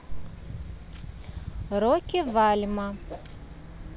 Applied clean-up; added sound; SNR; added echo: none; Whoosh, swoosh, swish; 17 dB; none.